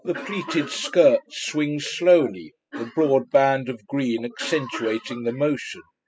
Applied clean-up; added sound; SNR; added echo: classical method spectral subtraction.